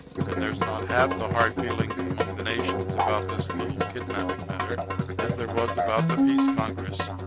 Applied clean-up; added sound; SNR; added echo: none; Musical instrument; -4 dB; none.